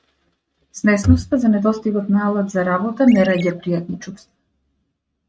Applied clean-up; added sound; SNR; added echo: neural mask model RNNoise.